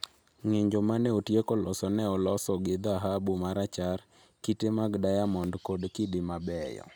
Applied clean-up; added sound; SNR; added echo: none; none; none; none.